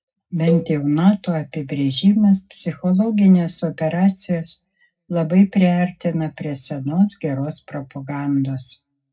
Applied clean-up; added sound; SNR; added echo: none; Cowbell; 12 dB; reverberation time 0.4 s.